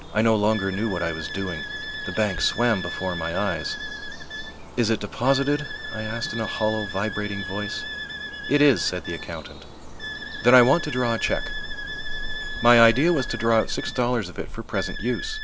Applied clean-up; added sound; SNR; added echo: none; Bird vocalization, bird call, bird song + Wind instrument, woodwind instrument; 7 dB; none.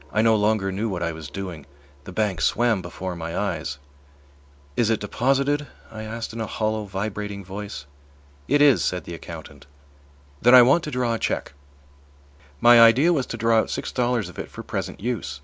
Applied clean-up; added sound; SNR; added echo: none; none; none; none.